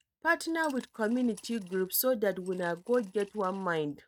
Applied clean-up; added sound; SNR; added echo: neural mask model RNNoise.